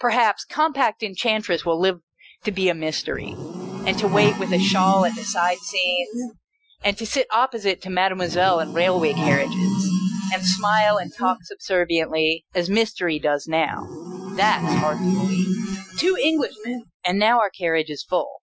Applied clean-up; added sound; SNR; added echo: classical method Wiener filter.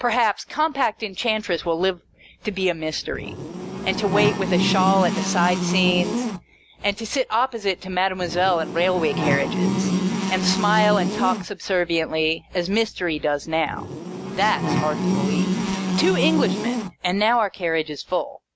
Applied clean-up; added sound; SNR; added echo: none; Buzz; 0 dB; none.